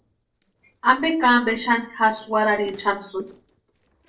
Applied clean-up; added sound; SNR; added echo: neural separator model SepFormer DNS4.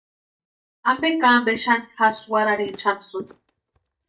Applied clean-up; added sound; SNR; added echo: neural mask model DeepFilterNet 3.